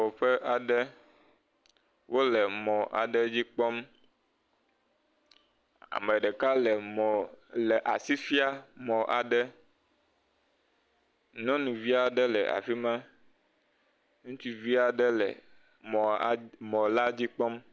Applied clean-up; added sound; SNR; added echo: none; none; none; none.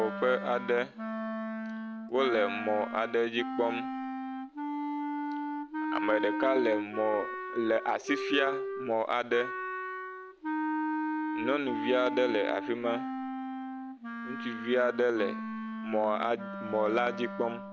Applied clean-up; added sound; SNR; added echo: none; Wind instrument, woodwind instrument; 4 dB; none.